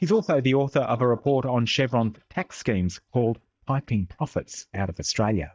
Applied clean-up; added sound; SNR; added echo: neural mask model DeepFilterNet 3.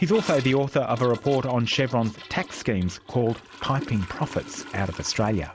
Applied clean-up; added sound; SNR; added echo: none; Toilet flush / Gurgling; 16 dB; none.